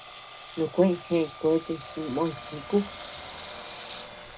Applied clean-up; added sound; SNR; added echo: none; Engine; 13 dB; reverberation time 0.2 s.